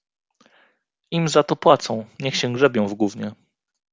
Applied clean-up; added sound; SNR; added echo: none; none; none; none.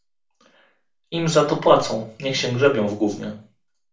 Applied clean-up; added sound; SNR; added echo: none; none; none; reverberation time 0.3 s.